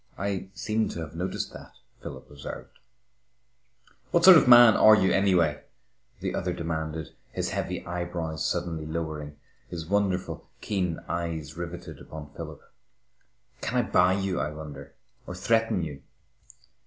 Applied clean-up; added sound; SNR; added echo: none; none; none; none.